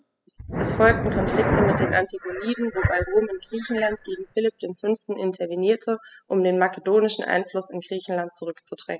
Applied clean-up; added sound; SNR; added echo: classical method spectral subtraction.